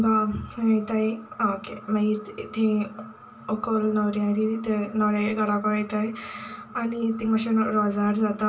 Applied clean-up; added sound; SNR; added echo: none; none; none; reverberation time 0.2 s.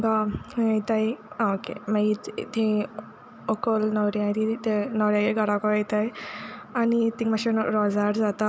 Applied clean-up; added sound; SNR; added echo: none; none; none; none.